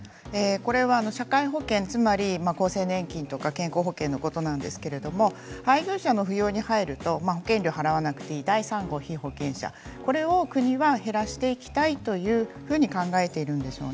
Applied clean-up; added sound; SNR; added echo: none; none; none; none.